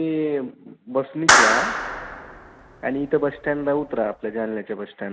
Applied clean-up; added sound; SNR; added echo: none; Clapping; -2 dB; none.